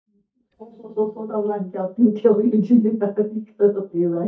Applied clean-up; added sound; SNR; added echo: neural mask model DeepFilterNet 3.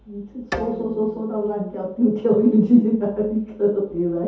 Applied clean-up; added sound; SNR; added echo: none; Bowed string instrument; 16 dB; reverberation time 0.5 s.